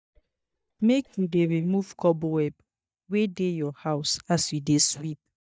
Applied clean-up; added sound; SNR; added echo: neural mask model DeepFilterNet 3.